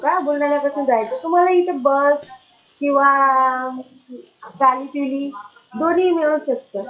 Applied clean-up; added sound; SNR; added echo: classical method log-MMSE.